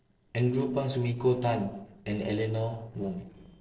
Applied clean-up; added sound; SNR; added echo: neural separator model SepFormer DNS4.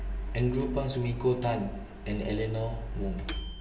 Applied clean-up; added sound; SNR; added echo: none; Microwave oven; 11 dB; reverberation time 0.9 s.